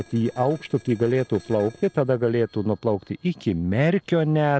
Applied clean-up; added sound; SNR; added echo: neural separator model SepFormer DNS4.